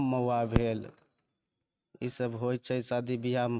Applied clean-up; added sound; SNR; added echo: neural mask model RNNoise.